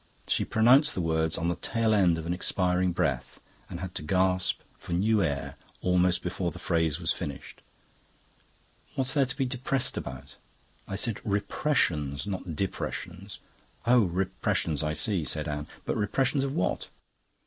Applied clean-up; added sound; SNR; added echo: none; none; none; none.